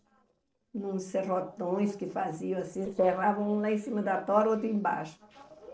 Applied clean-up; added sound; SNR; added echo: neural separator model SepFormer DNS4.